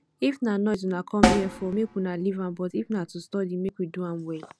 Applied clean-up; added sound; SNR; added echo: none; Snare drum; -1 dB; none.